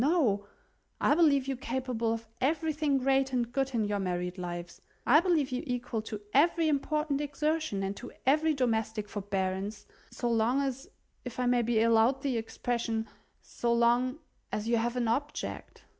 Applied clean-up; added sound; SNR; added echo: none; none; none; none.